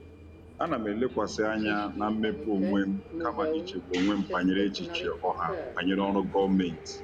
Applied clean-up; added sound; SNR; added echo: none; Subway, metro, underground; 9 dB; none.